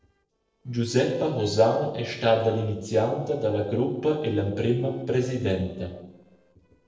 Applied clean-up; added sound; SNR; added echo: neural separator model SepFormer DNS4.